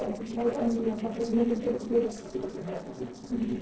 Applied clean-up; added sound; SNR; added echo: neural separator model SepFormer DNS4.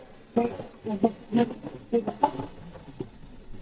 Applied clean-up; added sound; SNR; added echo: neural mask model DeepFilterNet 3.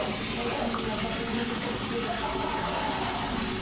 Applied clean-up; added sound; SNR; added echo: none; Liquid; 0 dB; reverberation time 0.9 s.